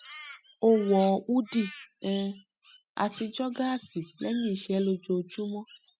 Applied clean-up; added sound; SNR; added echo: classical method spectral subtraction.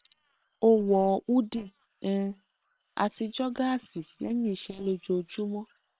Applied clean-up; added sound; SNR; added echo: neural separator model SepFormer WHAM!.